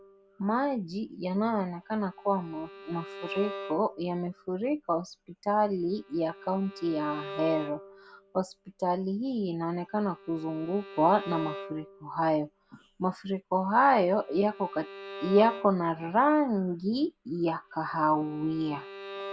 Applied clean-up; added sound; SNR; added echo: none; Bowed string instrument; 16 dB; none.